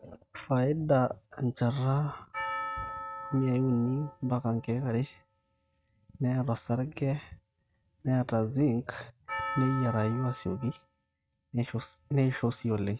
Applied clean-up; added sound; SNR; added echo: neural mask model RNNoise.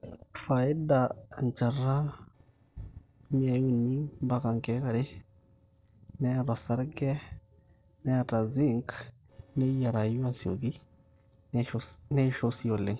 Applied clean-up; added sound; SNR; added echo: neural separator model SepFormer DNS4.